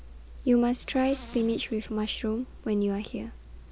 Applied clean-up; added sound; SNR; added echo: none; Zipper (clothing); 16 dB; none.